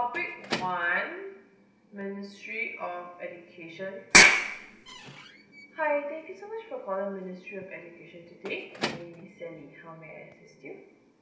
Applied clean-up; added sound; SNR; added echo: none; Squeak / Slam / Wood; 15 dB; reverberation time 0.7 s.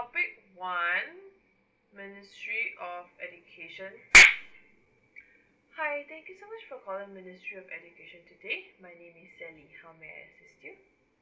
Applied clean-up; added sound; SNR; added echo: none; none; none; none.